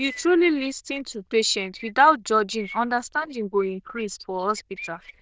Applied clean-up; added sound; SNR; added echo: neural diffusion model UNIVERSE++.